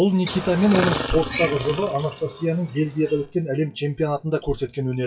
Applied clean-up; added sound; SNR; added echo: classical method WPE with log-MMSE.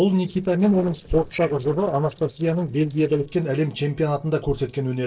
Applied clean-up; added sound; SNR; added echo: neural separator model SepFormer DNS4.